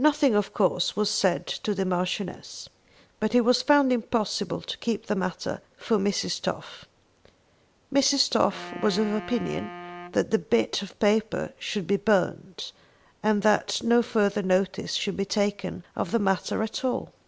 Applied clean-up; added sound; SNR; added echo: none; Wind instrument, woodwind instrument; 15 dB; none.